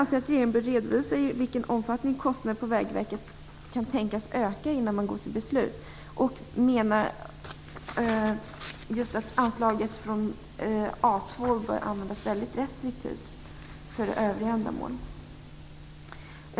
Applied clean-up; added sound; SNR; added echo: none; none; none; none.